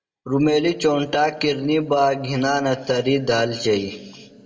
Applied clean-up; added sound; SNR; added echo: none; none; none; reverberation time 1.5 s.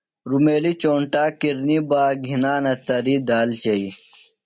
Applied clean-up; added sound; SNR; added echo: none; none; none; none.